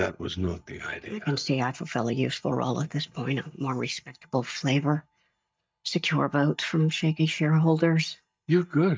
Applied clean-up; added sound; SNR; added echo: neural mask model DeepFilterNet 3.